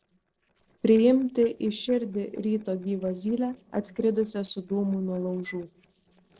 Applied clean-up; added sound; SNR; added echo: neural separator model SepFormer DNS4.